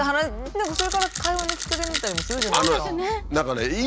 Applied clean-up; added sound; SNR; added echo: none; Rattle; 4 dB; none.